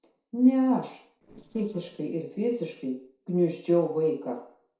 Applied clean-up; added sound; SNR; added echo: neural separator model SepFormer DNS4.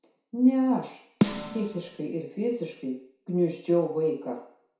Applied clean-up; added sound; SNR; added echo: none; Snare drum; 5 dB; reverberation time 0.6 s.